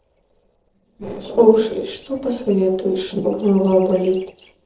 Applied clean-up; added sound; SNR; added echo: neural separator model SepFormer DNS4.